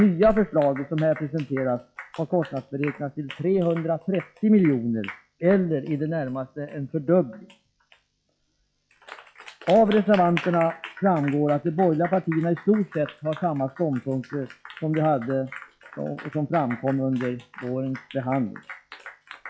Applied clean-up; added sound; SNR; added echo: classical method log-MMSE.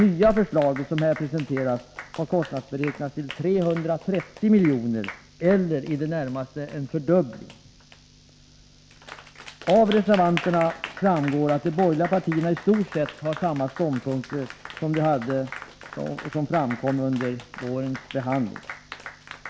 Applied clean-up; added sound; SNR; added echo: none; Applause; 16 dB; none.